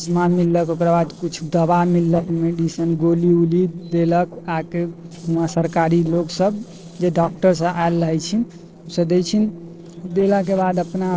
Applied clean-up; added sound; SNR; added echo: neural separator model SepFormer DNS4.